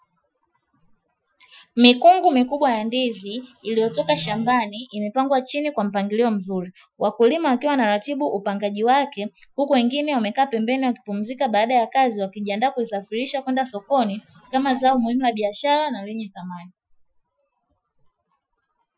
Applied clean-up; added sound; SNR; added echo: classical method Wiener filter.